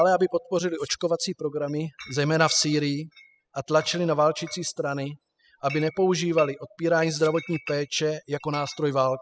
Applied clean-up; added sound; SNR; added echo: classical method spectral subtraction.